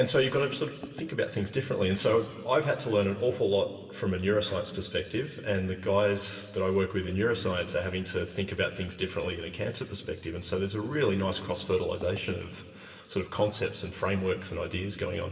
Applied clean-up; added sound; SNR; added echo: none; Writing; 20 dB; reverberation time 2.0 s.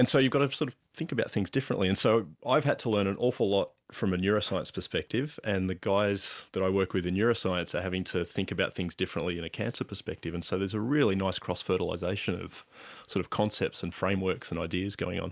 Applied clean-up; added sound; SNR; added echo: none; none; none; none.